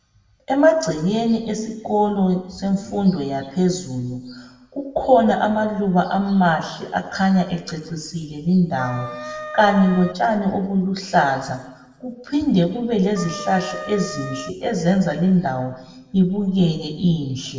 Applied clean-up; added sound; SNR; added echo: none; Wind instrument, woodwind instrument; 11 dB; reverberation time 1.1 s.